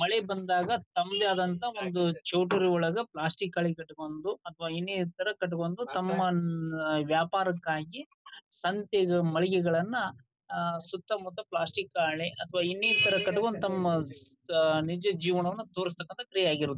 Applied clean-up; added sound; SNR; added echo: none; none; none; none.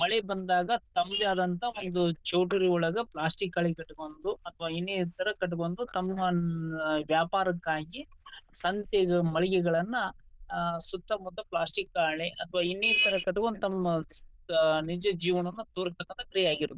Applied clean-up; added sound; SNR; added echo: neural diffusion model UNIVERSE++.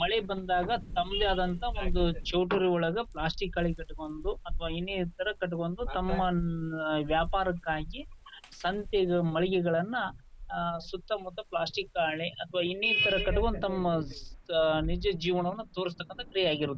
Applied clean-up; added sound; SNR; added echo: none; Thunder / Rain; 8 dB; none.